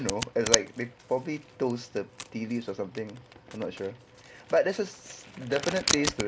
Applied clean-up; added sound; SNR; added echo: none; Domestic sounds, home sounds; 4 dB; none.